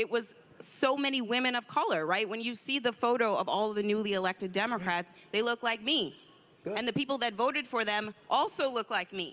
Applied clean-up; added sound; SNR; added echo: none; none; none; none.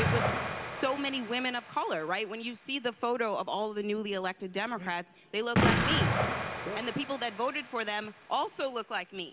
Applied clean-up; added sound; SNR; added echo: none; Explosion; 1 dB; none.